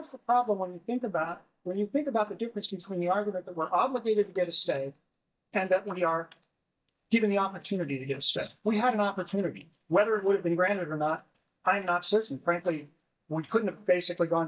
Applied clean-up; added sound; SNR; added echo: neural mask model DeepFilterNet 3.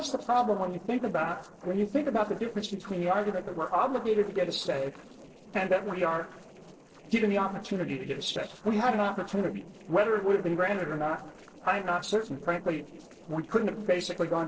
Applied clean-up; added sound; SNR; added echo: neural separator model SepFormer DNS4.